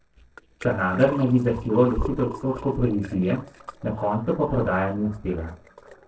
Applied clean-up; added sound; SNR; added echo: neural separator model SepFormer DNS4.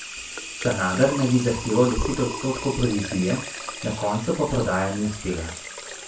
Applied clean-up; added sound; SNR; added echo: none; Sink (filling or washing) / Water tap, faucet; 9 dB; reverberation time 0.3 s.